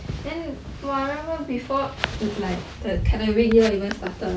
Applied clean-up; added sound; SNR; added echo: none; none; none; none.